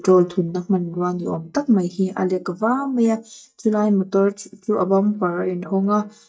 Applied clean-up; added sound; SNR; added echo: neural mask model DeepFilterNet 3.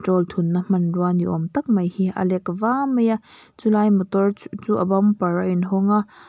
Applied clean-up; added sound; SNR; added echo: none; none; none; none.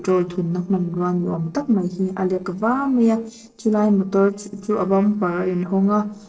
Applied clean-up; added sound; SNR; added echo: neural separator model SepFormer DNS4.